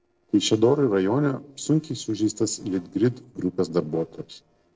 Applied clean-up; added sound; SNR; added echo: neural separator model SepFormer DNS4.